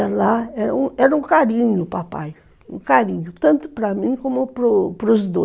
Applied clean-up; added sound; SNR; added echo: none; none; none; none.